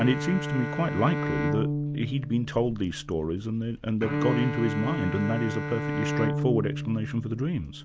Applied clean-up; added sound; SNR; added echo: none; Bowed string instrument; 3 dB; none.